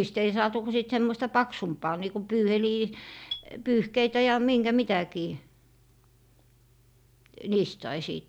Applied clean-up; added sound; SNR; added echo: none; Marimba, xylophone; 17 dB; none.